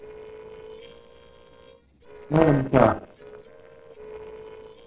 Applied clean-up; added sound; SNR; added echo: neural separator model SepFormer DNS4.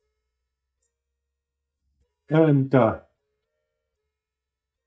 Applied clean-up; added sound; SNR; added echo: neural mask model DeepFilterNet 3.